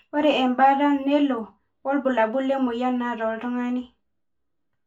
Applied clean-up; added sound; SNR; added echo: none; none; none; reverberation time 0.2 s.